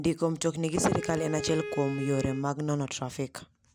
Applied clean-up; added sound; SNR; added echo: none; Bowed string instrument; 10 dB; none.